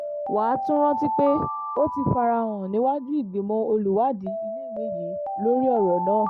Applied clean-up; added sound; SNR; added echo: none; Alarm; 6 dB; none.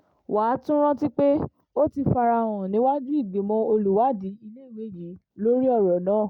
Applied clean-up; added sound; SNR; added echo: none; none; none; none.